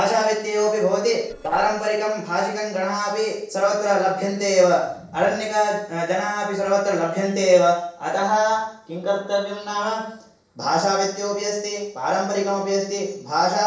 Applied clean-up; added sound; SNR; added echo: neural separator model SepFormer DNS4.